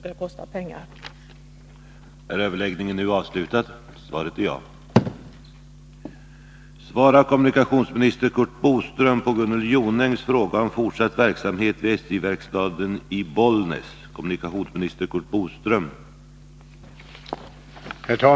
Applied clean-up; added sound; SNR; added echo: none; none; none; none.